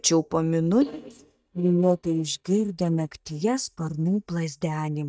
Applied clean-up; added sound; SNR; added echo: neural mask model DeepFilterNet 3.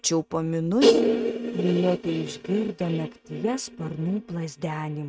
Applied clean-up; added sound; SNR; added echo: neural mask model RNNoise.